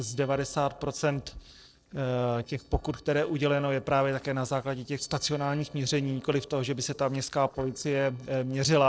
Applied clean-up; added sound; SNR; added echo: neural separator model SepFormer DNS4.